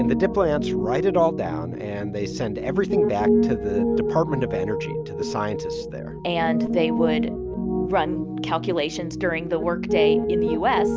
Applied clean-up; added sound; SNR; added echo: none; Piano; -1 dB; none.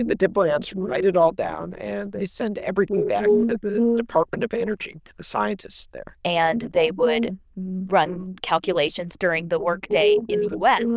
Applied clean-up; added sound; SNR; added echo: neural diffusion model UNIVERSE++.